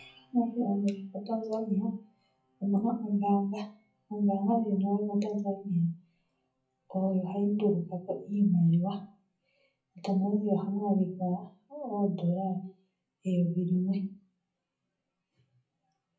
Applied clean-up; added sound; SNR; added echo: classical method WPE with log-MMSE.